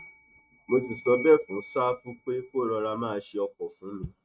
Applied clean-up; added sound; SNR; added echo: neural mask model RNNoise.